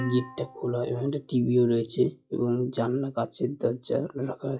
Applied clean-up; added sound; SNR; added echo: classical method log-MMSE.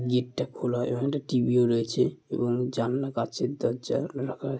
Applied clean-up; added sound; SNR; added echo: none; none; none; none.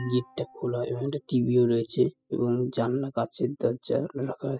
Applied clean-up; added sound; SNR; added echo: classical method spectral subtraction.